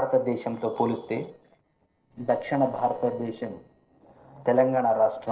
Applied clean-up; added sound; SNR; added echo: neural separator model SepFormer DNS4.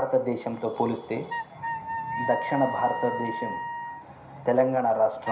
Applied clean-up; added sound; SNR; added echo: none; Wind instrument, woodwind instrument; 8 dB; reverberation time 0.5 s.